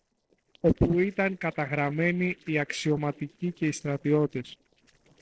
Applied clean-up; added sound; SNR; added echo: neural separator model SepFormer DNS4.